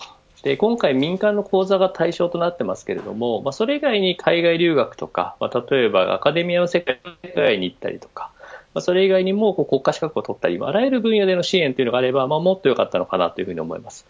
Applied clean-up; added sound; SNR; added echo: none; none; none; none.